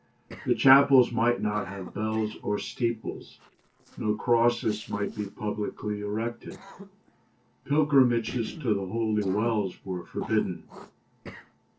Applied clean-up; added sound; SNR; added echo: neural separator model SepFormer DNS4.